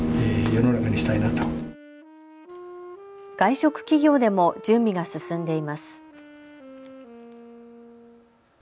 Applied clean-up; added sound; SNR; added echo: none; Wind instrument, woodwind instrument; 18 dB; none.